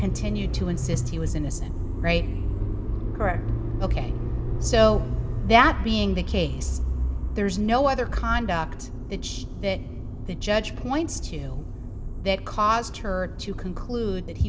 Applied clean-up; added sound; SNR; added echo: none; Motor vehicle (road); 1 dB; reverberation time 0.9 s.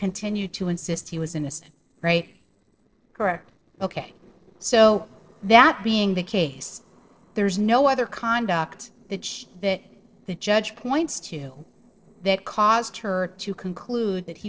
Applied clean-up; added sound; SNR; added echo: neural separator model SepFormer DNS4.